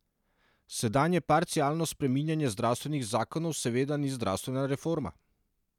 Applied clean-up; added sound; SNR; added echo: none; none; none; none.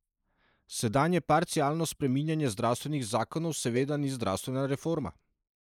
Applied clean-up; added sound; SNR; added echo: neural mask model Resemble Enhance denoiser.